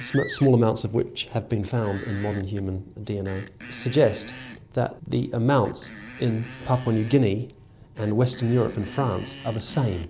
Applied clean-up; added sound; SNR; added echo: none; Screech; 17 dB; none.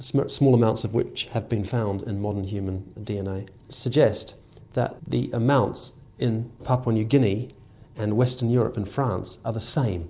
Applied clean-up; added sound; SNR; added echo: none; none; none; none.